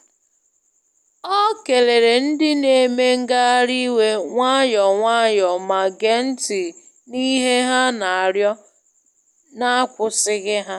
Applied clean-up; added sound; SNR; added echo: none; none; none; none.